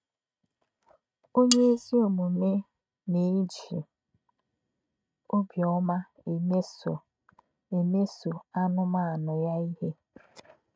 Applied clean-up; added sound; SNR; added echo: neural mask model RNNoise.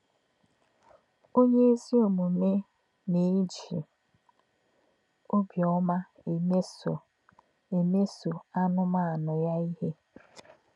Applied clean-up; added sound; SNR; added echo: none; none; none; none.